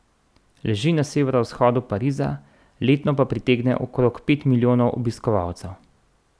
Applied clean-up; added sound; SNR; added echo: none; none; none; none.